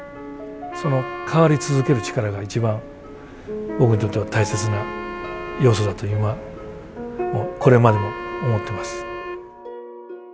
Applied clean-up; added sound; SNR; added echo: none; Wind instrument, woodwind instrument; 13 dB; none.